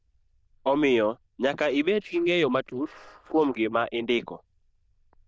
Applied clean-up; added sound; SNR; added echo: neural diffusion model UNIVERSE++.